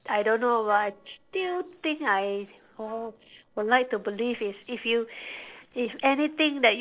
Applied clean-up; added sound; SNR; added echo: neural separator model SepFormer DNS4.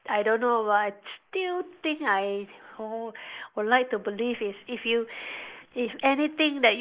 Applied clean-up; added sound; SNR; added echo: neural mask model Resemble Enhance denoiser.